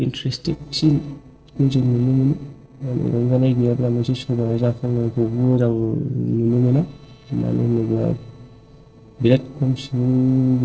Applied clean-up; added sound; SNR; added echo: neural separator model SepFormer DNS4.